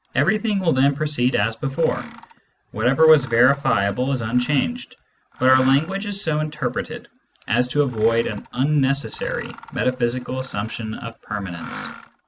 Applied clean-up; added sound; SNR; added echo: none; Mechanisms; 19 dB; none.